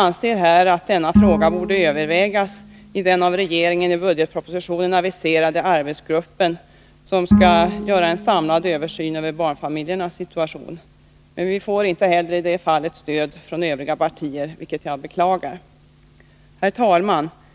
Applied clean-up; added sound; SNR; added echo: none; Bowed string instrument; 4 dB; none.